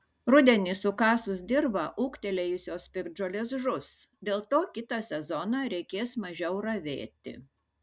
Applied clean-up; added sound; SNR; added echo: none; none; none; none.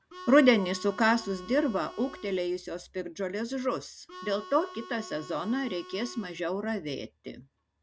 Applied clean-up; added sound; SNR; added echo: none; Harmonica; 16 dB; none.